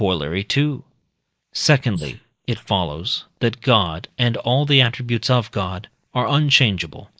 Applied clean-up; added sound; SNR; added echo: neural mask model Resemble Enhance denoiser.